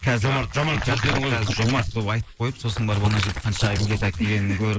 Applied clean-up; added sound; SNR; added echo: neural mask model Resemble Enhance denoiser.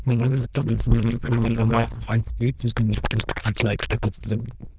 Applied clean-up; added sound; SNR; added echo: neural diffusion model UNIVERSE++.